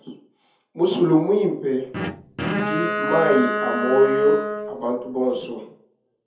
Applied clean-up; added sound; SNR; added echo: none; Bowed string instrument; 4 dB; reverberation time 0.5 s.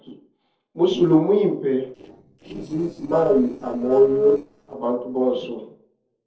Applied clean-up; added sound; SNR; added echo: neural separator model SepFormer DNS4.